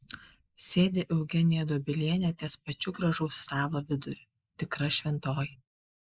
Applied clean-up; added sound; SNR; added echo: neural mask model Resemble Enhance denoiser.